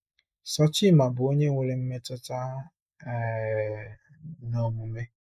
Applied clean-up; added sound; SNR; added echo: neural mask model Resemble Enhance denoiser.